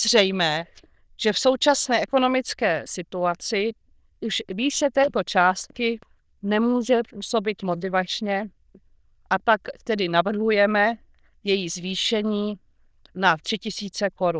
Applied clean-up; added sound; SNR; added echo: neural diffusion model UNIVERSE++.